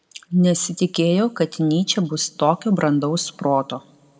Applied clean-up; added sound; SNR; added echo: none; none; none; reverberation time 0.6 s.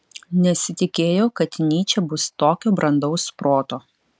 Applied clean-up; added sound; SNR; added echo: none; none; none; none.